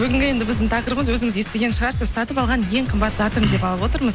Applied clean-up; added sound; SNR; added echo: none; Waves, surf; 13 dB; none.